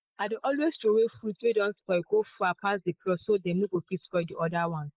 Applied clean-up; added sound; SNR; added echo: neural mask model Resemble Enhance denoiser.